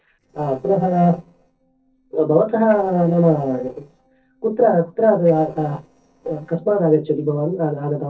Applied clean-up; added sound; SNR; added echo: neural separator model SepFormer DNS4.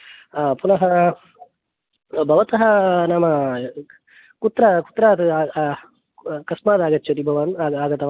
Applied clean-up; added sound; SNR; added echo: none; none; none; none.